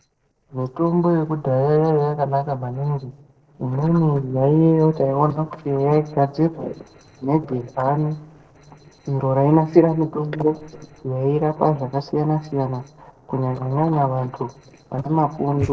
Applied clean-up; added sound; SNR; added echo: neural separator model SepFormer DNS4.